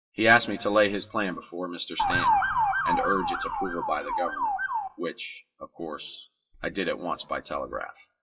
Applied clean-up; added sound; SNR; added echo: classical method WPE with log-MMSE.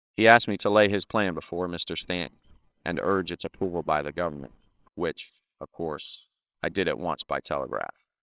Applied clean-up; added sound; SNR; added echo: neural separator model SepFormer WHAMR!.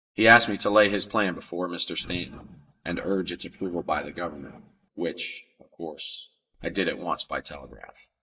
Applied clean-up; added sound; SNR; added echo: neural mask model DeepFilterNet 3.